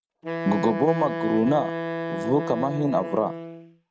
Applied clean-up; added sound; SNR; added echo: neural mask model RNNoise.